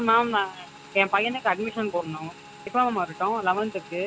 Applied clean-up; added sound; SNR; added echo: none; Motorcycle / Engine; 19 dB; none.